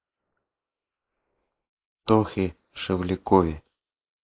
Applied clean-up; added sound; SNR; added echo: neural mask model Resemble Enhance denoiser.